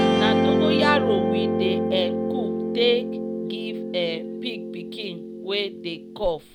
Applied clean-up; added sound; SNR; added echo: none; Guitar; -3 dB; none.